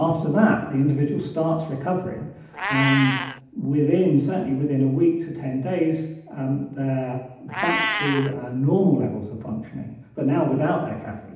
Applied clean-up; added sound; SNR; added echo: none; Meow; 11 dB; reverberation time 0.8 s.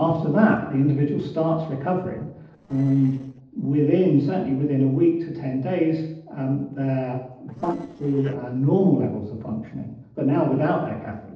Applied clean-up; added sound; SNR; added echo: neural separator model SepFormer DNS4.